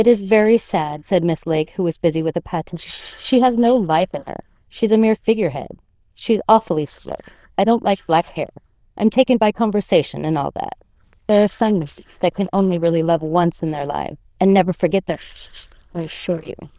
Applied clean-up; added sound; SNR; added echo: neural diffusion model UNIVERSE++.